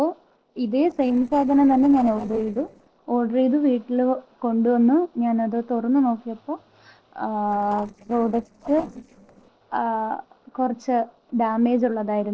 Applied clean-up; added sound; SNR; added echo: neural separator model SepFormer DNS4.